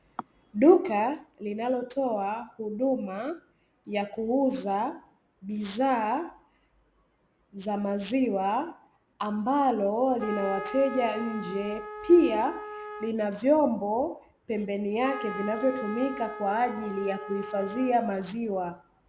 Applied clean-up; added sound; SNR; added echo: none; Trumpet; 11 dB; none.